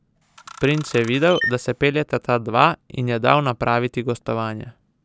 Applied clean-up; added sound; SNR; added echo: none; Camera; 10 dB; none.